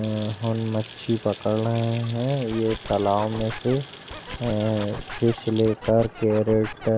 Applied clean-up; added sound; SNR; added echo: none; Scratching (performance technique) + Sink (filling or washing) / Water tap, faucet / Splash, splatter; 11 dB; none.